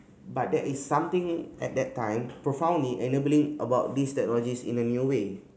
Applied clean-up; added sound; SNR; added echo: none; none; none; none.